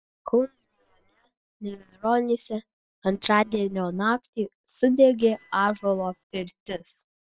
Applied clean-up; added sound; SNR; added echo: neural separator model SepFormer WHAM!.